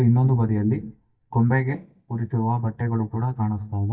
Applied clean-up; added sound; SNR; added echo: neural mask model DeepFilterNet 3.